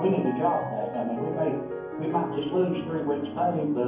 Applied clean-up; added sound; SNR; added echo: none; Piano; 8 dB; reverberation time 0.9 s.